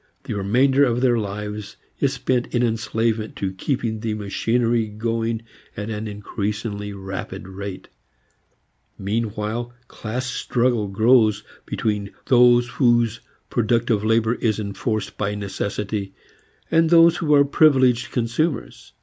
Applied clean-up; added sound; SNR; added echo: none; none; none; none.